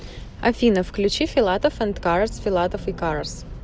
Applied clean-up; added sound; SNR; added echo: none; none; none; none.